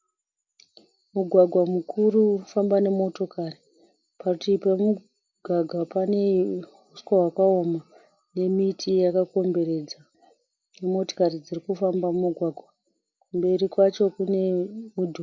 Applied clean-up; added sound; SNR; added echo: none; none; none; none.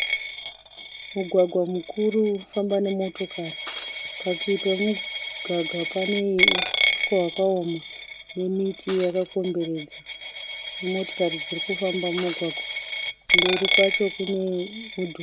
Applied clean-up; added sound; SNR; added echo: none; Coin (dropping) + Shatter; 1 dB; none.